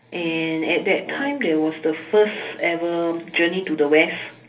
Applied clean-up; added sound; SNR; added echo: none; Brass instrument; 18 dB; reverberation time 0.3 s.